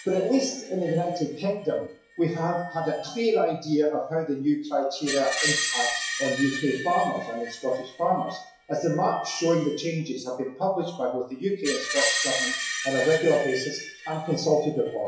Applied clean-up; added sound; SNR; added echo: classical method WPE with log-MMSE.